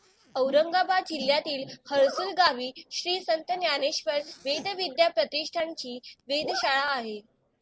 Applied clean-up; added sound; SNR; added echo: none; Zipper (clothing); 17 dB; none.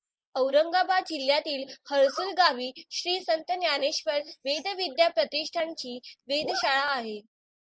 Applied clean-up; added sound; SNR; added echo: neural mask model Resemble Enhance denoiser.